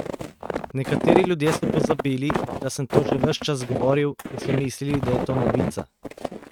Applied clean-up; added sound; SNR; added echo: neural mask model RNNoise.